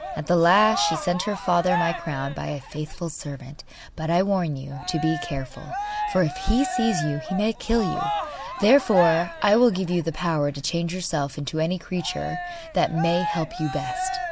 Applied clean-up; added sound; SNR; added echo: none; Cheering; 8 dB; none.